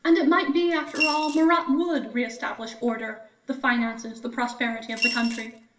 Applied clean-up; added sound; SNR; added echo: none; Coin (dropping) / Glass; 5 dB; reverberation time 0.6 s.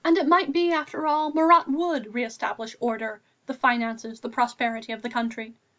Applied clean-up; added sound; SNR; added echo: none; none; none; none.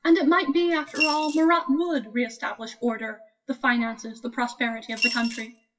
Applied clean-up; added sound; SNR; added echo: classical method WPE with log-MMSE.